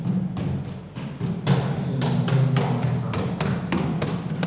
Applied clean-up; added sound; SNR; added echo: none; Run; -5 dB; reverberation time 1.0 s.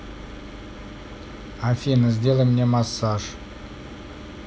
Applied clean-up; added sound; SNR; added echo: none; none; none; none.